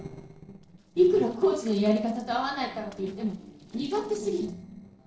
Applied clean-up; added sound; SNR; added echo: neural separator model SepFormer DNS4.